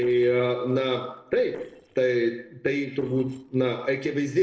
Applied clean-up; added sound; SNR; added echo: neural separator model SepFormer DNS4.